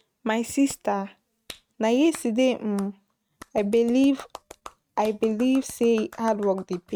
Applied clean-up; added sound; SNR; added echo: neural mask model RNNoise.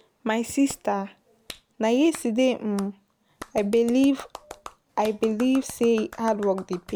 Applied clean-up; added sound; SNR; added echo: none; Clapping; 20 dB; none.